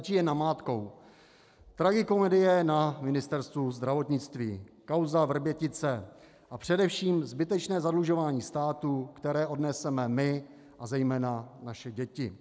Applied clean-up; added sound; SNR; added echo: none; none; none; none.